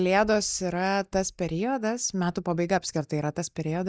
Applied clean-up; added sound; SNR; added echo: neural mask model DeepFilterNet 3.